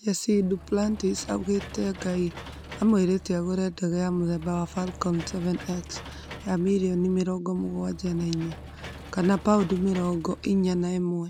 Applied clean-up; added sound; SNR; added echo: none; Engine / Mechanisms; 16 dB; none.